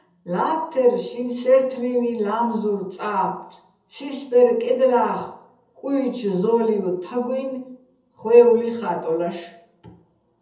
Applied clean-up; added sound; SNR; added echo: none; none; none; reverberation time 0.7 s.